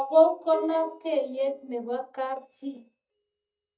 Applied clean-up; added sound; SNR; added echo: neural mask model DeepFilterNet 3.